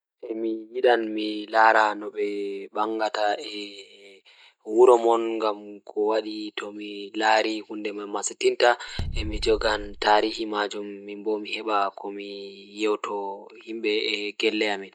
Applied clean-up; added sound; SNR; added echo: none; Bass drum; 8 dB; none.